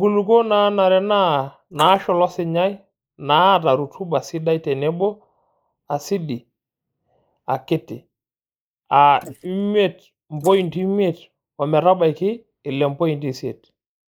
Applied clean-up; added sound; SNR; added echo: neural mask model Resemble Enhance denoiser.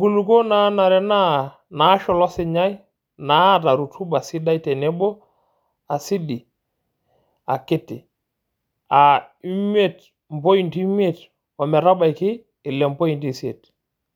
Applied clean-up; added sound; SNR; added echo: none; none; none; none.